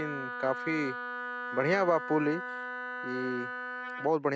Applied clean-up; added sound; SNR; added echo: none; Wind instrument, woodwind instrument; 6 dB; none.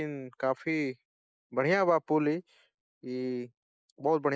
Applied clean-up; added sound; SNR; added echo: neural mask model Resemble Enhance denoiser.